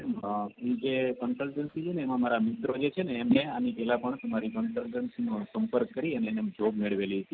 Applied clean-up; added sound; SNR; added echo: neural mask model Resemble Enhance denoiser.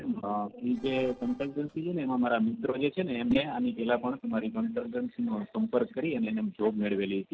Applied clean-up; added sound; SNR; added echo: neural separator model SepFormer DNS4.